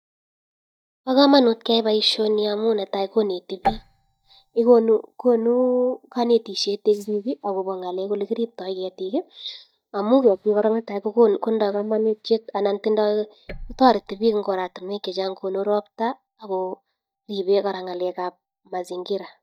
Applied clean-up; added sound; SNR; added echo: neural mask model DeepFilterNet 3.